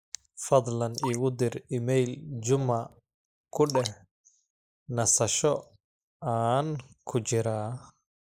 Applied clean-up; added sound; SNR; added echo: neural mask model Resemble Enhance denoiser.